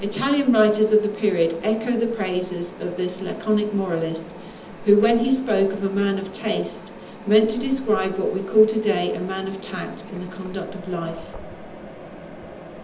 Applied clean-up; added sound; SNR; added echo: none; Mechanisms; 15 dB; reverberation time 1.2 s.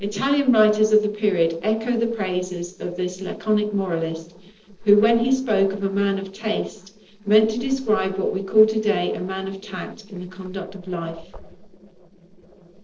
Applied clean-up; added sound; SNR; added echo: neural separator model SepFormer DNS4.